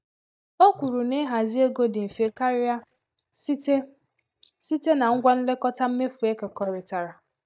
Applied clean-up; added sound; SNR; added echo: neural mask model DeepFilterNet 3.